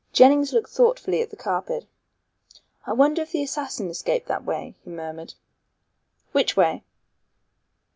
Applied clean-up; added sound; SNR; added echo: none; none; none; none.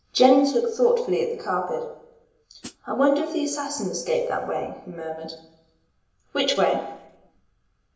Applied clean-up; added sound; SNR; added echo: none; Hi-hat; 17 dB; reverberation time 0.9 s.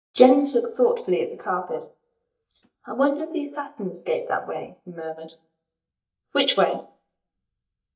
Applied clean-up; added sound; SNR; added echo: neural mask model DeepFilterNet 3.